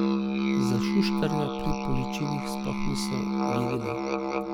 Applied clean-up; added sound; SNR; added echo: none; Musical instrument; -4 dB; none.